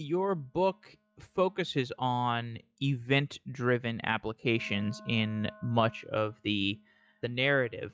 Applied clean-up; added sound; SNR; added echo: classical method log-MMSE.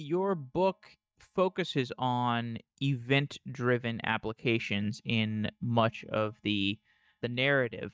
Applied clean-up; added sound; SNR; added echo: neural mask model DeepFilterNet 3.